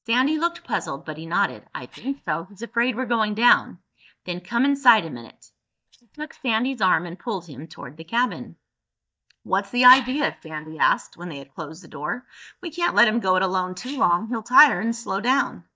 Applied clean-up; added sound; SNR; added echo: neural mask model DeepFilterNet 3.